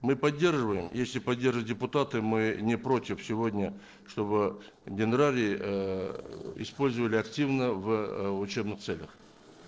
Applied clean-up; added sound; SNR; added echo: neural separator model SepFormer DNS4.